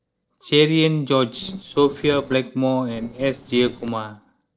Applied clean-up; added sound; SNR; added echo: neural separator model SepFormer DNS4.